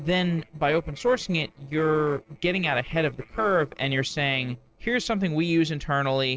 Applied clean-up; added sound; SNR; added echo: neural separator model SepFormer DNS4.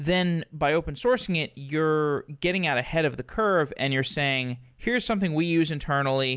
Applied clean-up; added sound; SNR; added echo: none; none; none; none.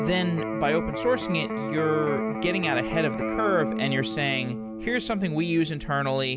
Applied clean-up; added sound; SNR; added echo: none; Electric guitar; 4 dB; none.